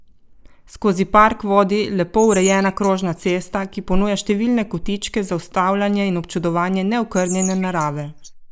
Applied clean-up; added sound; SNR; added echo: neural mask model Resemble Enhance denoiser.